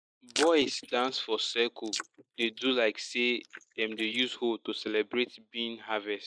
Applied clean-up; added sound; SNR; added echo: neural mask model Resemble Enhance denoiser.